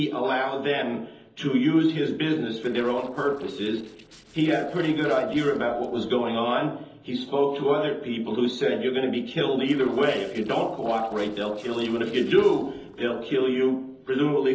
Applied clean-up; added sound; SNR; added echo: neural separator model SepFormer DNS4.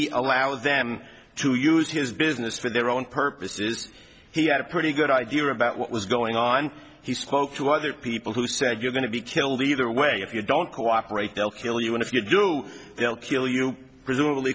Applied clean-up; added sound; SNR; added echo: none; none; none; none.